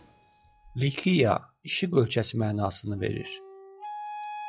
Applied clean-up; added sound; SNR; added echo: classical method log-MMSE.